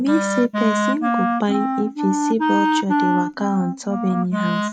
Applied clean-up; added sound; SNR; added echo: neural mask model RNNoise.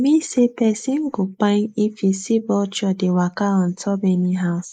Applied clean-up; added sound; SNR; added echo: neural mask model Resemble Enhance denoiser.